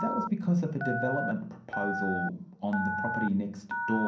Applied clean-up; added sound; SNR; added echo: none; Telephone; 4 dB; reverberation time 0.6 s.